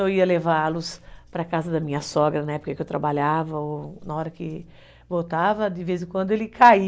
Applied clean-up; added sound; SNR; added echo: none; none; none; none.